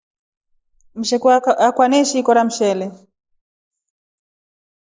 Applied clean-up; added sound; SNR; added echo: neural mask model Resemble Enhance denoiser.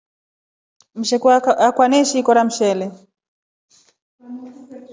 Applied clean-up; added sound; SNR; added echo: none; none; none; none.